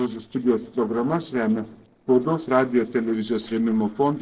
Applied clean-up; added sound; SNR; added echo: neural separator model SepFormer DNS4.